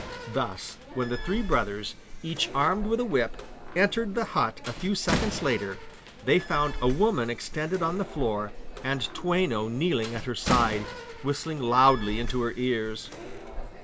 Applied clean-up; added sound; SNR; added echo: none; Slam; 7 dB; none.